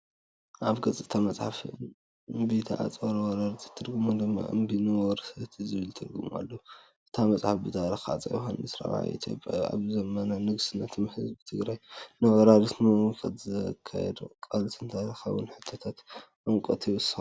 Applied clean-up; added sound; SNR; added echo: none; none; none; none.